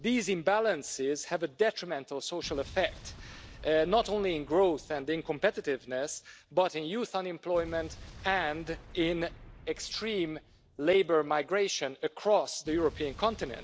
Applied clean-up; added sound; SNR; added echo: none; Explosion; 20 dB; none.